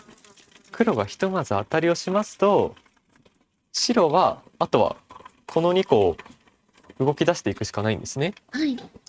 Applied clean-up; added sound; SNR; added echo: neural mask model RNNoise.